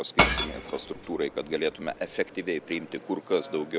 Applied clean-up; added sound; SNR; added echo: none; Shatter / Crushing; 1 dB; none.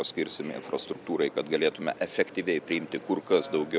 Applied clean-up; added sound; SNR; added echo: none; none; none; none.